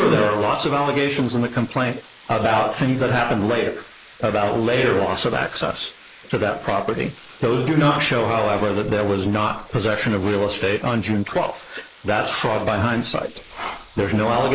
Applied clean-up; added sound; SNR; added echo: neural mask model Resemble Enhance denoiser.